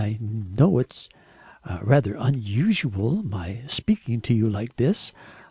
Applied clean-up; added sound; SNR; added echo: none; none; none; none.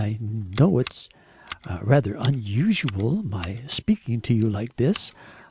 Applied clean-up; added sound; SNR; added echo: none; Scissors; 17 dB; none.